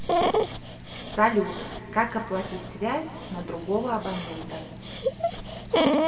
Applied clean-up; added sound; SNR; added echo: none; Dog; -1 dB; reverberation time 1.7 s.